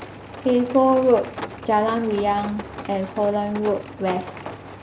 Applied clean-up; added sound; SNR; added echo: none; Rain; 14 dB; none.